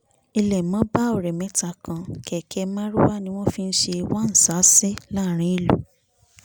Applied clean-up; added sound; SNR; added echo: none; none; none; none.